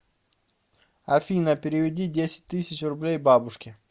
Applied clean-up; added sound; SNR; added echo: none; none; none; none.